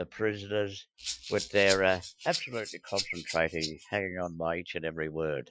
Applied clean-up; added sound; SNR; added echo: classical method Wiener filter.